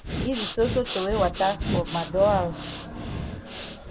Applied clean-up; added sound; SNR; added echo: none; Breathing; 4 dB; none.